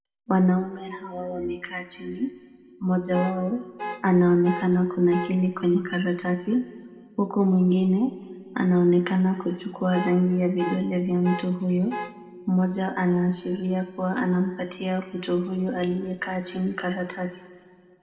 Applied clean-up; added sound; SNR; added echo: none; Alarm / Car; 12 dB; reverberation time 1.5 s.